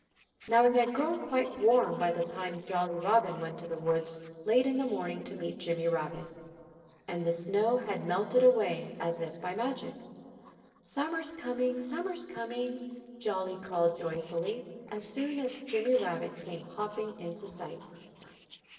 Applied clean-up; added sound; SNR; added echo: neural separator model SepFormer DNS4.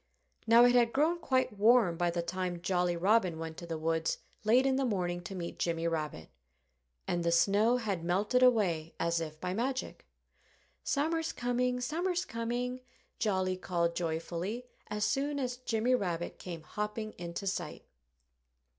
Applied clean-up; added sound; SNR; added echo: none; none; none; none.